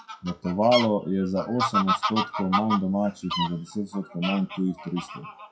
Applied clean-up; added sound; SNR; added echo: classical method WPE with log-MMSE.